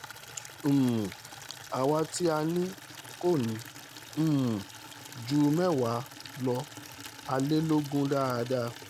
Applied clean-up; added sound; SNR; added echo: none; Water tap, faucet / Liquid; 15 dB; none.